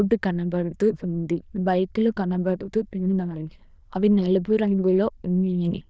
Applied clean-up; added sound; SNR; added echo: neural diffusion model UNIVERSE++.